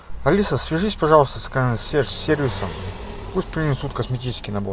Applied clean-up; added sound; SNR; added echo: none; none; none; none.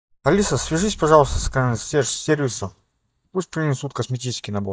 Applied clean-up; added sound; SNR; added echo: neural mask model DeepFilterNet 3.